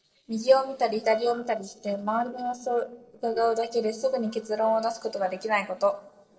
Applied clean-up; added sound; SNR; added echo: neural separator model SepFormer DNS4.